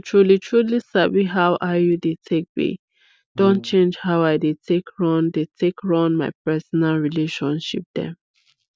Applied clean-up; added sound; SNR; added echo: none; Brass instrument; 14 dB; none.